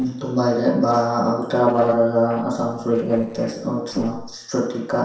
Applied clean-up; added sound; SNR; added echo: neural separator model SepFormer DNS4.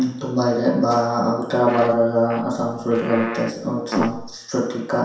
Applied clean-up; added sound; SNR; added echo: none; Fart; 10 dB; reverberation time 0.7 s.